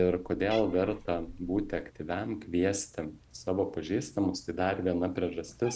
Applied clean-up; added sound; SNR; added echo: none; Cat; 19 dB; none.